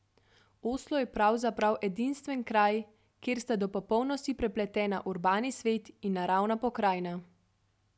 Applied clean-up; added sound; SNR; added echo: none; Finger snapping; 19 dB; none.